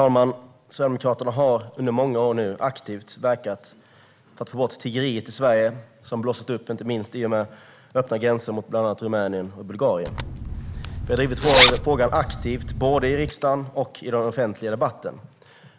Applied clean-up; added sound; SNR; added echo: none; Zipper (clothing); 1 dB; none.